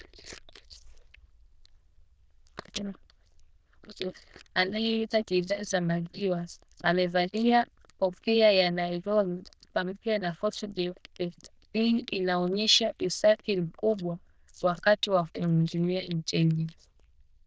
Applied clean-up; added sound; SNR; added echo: neural diffusion model UNIVERSE++.